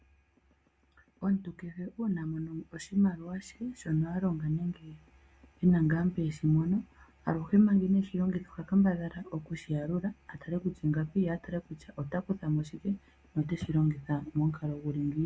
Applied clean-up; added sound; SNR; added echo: none; none; none; none.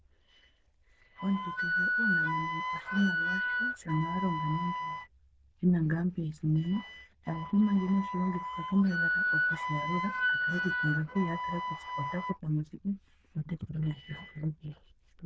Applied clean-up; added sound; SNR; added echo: neural diffusion model UNIVERSE++.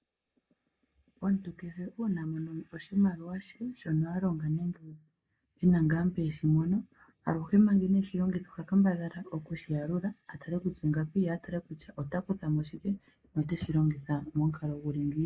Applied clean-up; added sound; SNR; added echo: neural mask model Resemble Enhance denoiser.